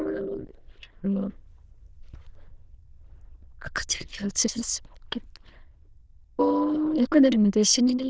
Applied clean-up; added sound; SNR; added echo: neural diffusion model UNIVERSE++.